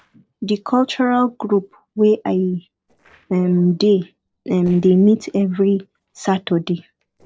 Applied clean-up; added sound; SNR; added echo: neural separator model SepFormer DNS4.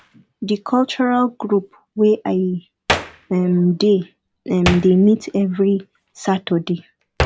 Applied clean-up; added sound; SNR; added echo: none; Hands; 11 dB; none.